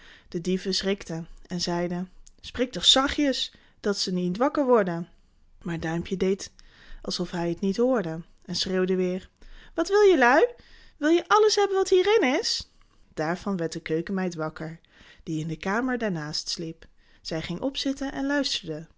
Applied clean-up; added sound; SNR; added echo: none; none; none; none.